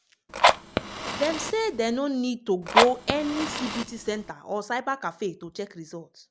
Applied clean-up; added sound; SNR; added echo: none; Fire; -3 dB; none.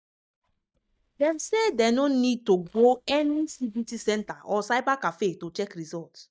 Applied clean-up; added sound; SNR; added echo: neural mask model DeepFilterNet 3.